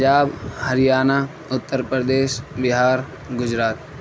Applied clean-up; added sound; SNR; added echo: none; none; none; none.